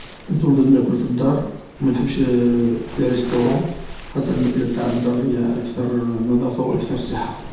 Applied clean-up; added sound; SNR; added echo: none; Waves, surf; 16 dB; reverberation time 0.8 s.